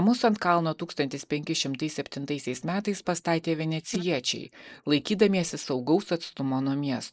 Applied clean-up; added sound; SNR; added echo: neural mask model Resemble Enhance denoiser.